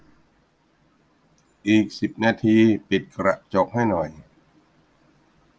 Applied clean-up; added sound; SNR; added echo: none; none; none; none.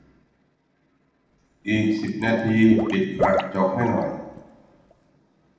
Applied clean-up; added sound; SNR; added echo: neural separator model SepFormer DNS4.